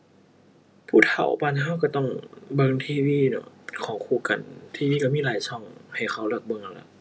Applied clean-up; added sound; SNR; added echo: none; none; none; none.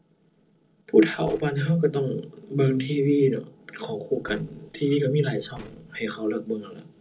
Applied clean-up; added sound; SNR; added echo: neural separator model SepFormer DNS4.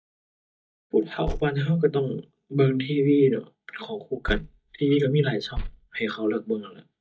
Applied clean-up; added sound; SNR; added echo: neural mask model DeepFilterNet 3.